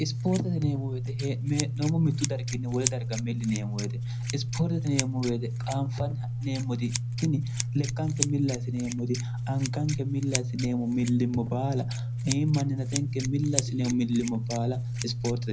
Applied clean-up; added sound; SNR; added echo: none; Scissors; 1 dB; reverberation time 0.4 s.